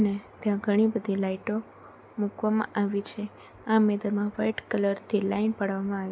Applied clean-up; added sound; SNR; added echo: none; none; none; none.